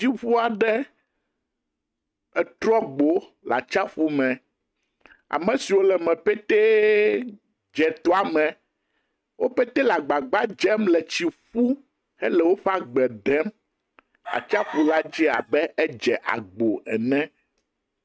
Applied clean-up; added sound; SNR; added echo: neural mask model RNNoise.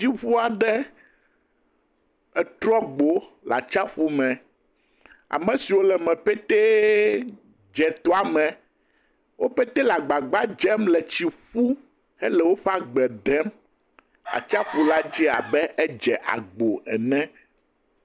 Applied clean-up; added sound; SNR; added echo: none; Chicken, rooster; 12 dB; none.